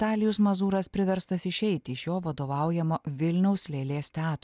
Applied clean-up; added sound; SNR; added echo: none; none; none; none.